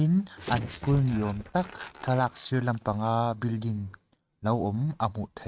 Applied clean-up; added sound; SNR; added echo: neural mask model RNNoise.